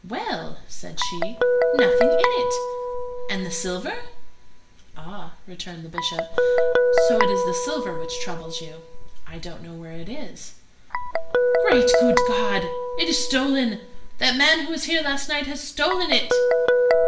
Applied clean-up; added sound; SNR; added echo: none; Guitar; -2 dB; reverberation time 0.5 s.